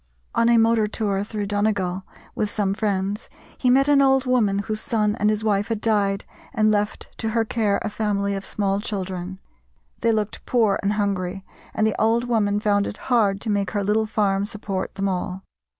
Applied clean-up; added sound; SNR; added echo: none; none; none; none.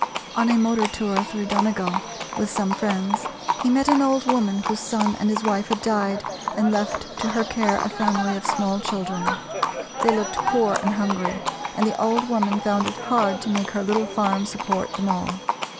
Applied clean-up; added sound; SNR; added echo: none; Livestock, farm animals, working animals; 4 dB; none.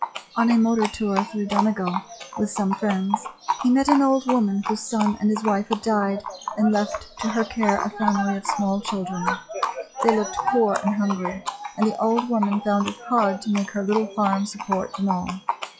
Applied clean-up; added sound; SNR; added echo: classical method log-MMSE.